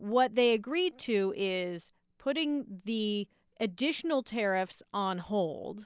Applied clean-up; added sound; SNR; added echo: none; none; none; none.